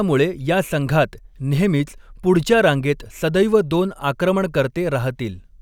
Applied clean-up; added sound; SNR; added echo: none; none; none; none.